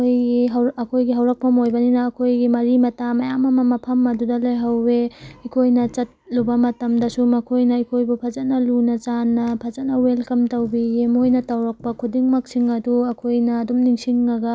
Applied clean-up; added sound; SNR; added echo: none; none; none; none.